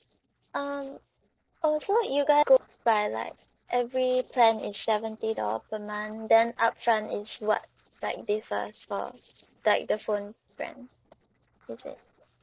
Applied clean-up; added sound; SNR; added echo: neural separator model SepFormer DNS4.